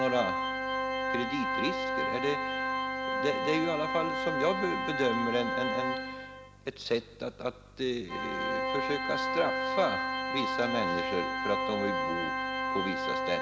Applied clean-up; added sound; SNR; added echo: none; Organ; -1 dB; none.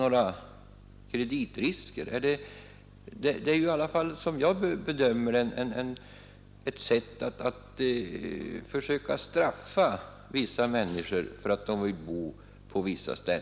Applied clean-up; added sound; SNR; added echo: none; none; none; none.